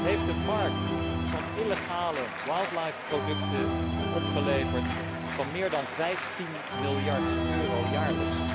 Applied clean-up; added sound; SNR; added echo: none; Organ; -3 dB; none.